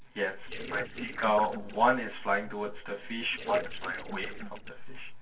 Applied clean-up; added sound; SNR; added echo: neural separator model SepFormer DNS4.